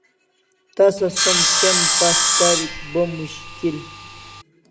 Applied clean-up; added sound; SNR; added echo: none; Sawing; -3 dB; reverberation time 0.8 s.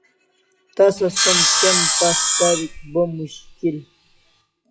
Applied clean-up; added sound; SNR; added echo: classical method WPE with log-MMSE.